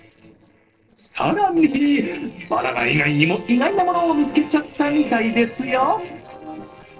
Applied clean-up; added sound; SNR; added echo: neural separator model SepFormer DNS4.